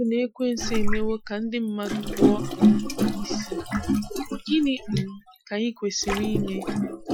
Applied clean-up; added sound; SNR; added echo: classical method Wiener filter.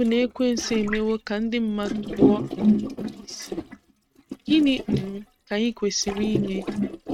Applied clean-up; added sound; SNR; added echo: neural mask model RNNoise.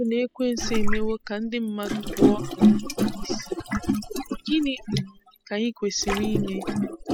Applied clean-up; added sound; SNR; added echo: classical method spectral subtraction.